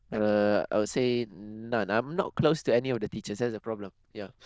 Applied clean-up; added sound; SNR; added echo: neural diffusion model UNIVERSE++.